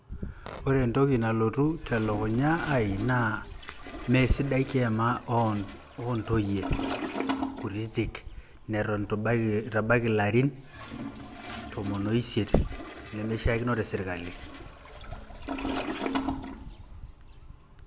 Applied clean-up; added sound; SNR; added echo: none; Toilet flush; 10 dB; none.